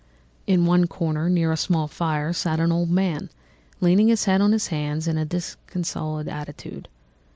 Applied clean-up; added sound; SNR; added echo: none; none; none; none.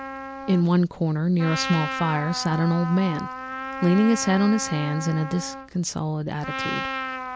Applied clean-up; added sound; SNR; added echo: none; Trumpet; 9 dB; none.